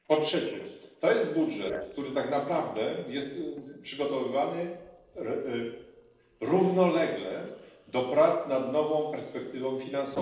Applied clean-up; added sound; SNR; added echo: neural separator model SepFormer DNS4.